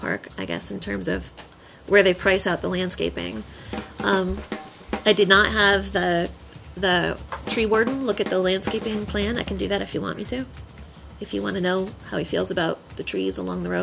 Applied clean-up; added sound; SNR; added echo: none; Drum kit; 11 dB; none.